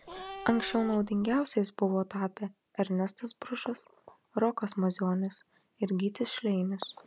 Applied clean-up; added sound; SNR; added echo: none; Cat; 12 dB; none.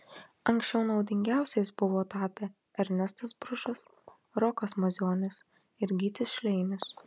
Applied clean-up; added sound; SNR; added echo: none; none; none; none.